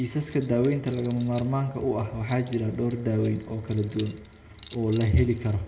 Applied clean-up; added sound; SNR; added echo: none; Keys jangling; 17 dB; reverberation time 1.0 s.